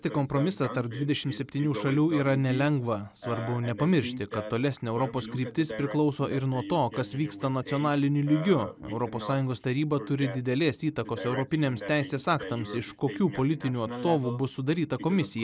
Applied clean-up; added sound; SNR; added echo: none; none; none; none.